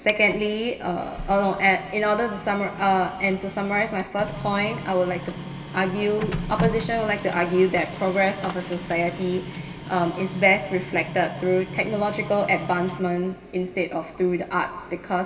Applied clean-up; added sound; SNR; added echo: none; Printer; 11 dB; reverberation time 1.4 s.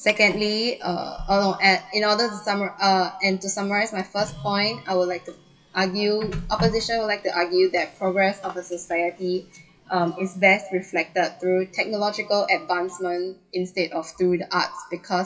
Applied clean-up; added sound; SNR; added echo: classical method WPE with log-MMSE.